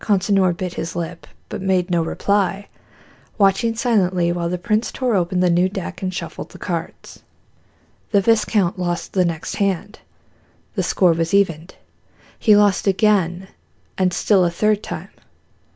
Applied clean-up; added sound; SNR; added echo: none; none; none; none.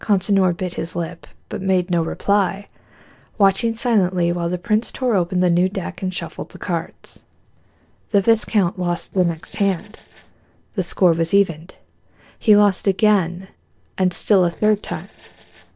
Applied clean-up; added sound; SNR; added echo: neural separator model SepFormer DNS4.